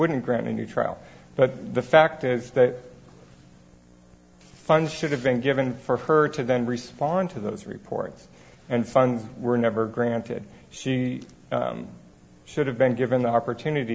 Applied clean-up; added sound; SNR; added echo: none; none; none; none.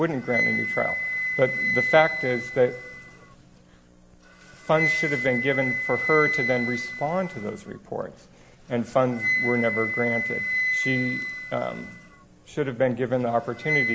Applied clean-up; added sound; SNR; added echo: none; Wind instrument, woodwind instrument; 2 dB; none.